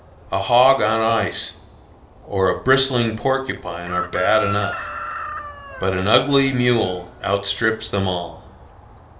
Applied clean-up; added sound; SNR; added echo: none; Chicken, rooster; 13 dB; reverberation time 0.8 s.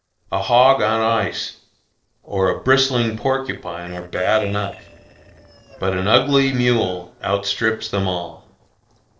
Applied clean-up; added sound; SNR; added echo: neural separator model SepFormer DNS4.